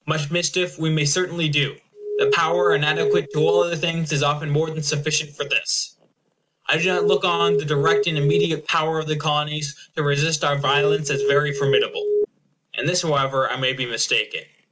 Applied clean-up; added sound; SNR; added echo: none; Alarm; -1 dB; none.